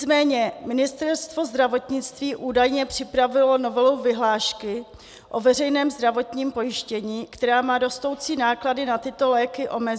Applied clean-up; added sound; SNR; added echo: none; none; none; none.